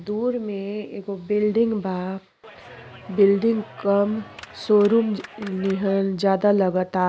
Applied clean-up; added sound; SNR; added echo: none; Clapping; 20 dB; none.